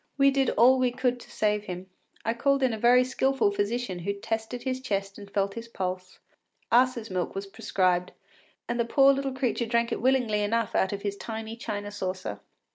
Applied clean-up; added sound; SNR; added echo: none; none; none; none.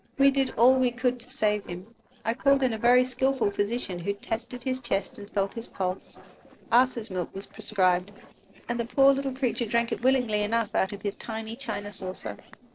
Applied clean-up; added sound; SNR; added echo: neural separator model SepFormer DNS4.